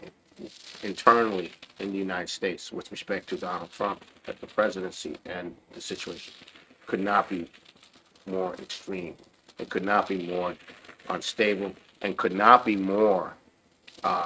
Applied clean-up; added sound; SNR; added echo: neural mask model RNNoise.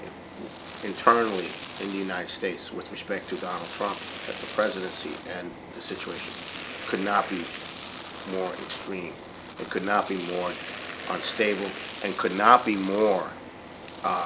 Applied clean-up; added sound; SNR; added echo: none; Domestic sounds, home sounds; 11 dB; none.